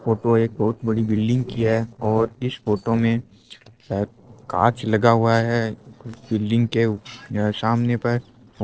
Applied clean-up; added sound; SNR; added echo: neural separator model SepFormer DNS4.